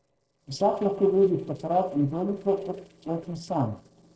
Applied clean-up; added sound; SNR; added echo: neural separator model SepFormer DNS4.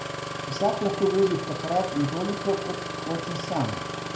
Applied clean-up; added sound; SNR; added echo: none; Engine starting; 5 dB; reverberation time 0.4 s.